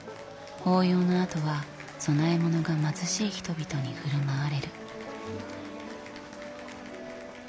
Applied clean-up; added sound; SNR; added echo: none; Applause / Cheering; 18 dB; none.